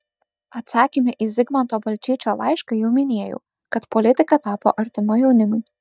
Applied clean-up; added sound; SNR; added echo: neural mask model DeepFilterNet 3.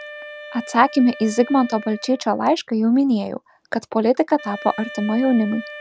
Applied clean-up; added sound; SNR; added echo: none; Wind instrument, woodwind instrument; 18 dB; none.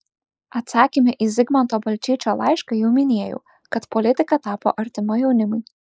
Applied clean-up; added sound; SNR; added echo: neural mask model Resemble Enhance denoiser.